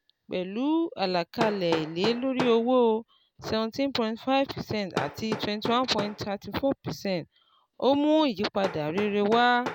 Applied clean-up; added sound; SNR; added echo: none; Hammer; 12 dB; none.